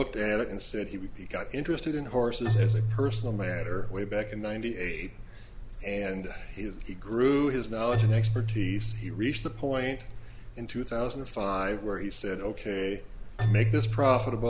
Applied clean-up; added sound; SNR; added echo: none; Keyboard (musical); 2 dB; none.